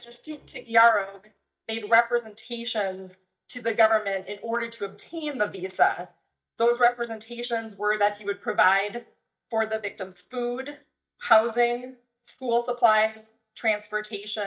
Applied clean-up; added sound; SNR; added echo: neural mask model DeepFilterNet 3.